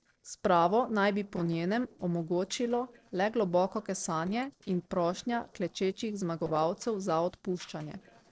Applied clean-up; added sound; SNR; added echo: neural separator model SepFormer DNS4.